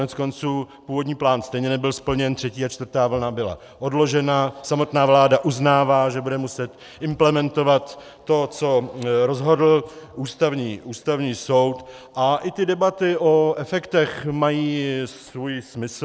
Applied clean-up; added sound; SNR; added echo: none; none; none; none.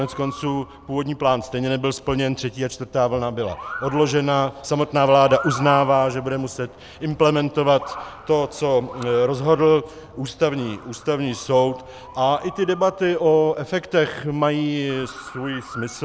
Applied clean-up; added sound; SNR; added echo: none; Motor vehicle (road) / Siren; 17 dB; none.